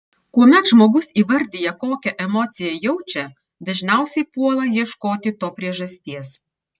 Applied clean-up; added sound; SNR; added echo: none; none; none; none.